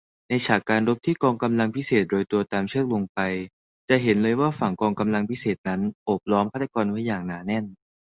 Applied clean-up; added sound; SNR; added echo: none; none; none; none.